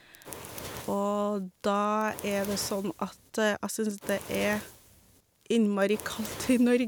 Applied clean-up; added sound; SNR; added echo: none; Fire; 15 dB; none.